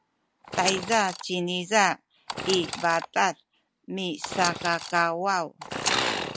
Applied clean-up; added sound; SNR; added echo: none; Sawing / Engine; 7 dB; none.